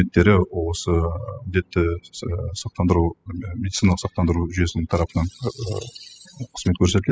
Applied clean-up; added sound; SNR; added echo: classical method spectral subtraction.